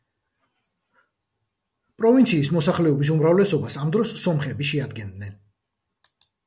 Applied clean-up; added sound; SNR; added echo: none; none; none; none.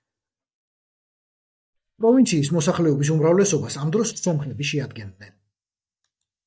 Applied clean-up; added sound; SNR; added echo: neural mask model DeepFilterNet 3.